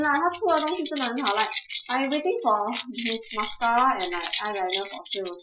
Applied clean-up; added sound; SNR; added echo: classical method Wiener filter.